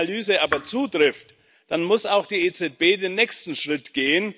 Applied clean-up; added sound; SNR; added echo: none; Raindrop / Drip; 11 dB; none.